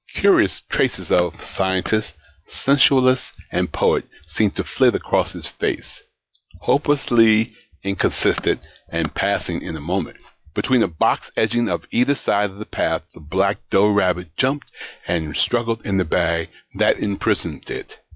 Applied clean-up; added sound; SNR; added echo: classical method log-MMSE.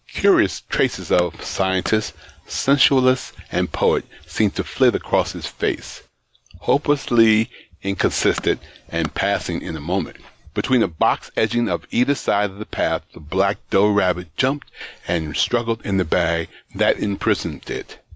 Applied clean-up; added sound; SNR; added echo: none; Tools; 18 dB; none.